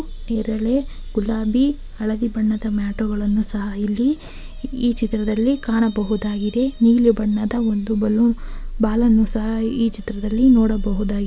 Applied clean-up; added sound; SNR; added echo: none; none; none; none.